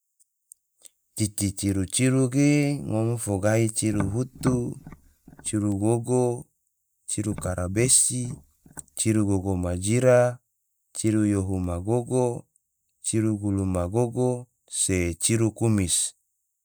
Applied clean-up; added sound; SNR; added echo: neural mask model DeepFilterNet 3.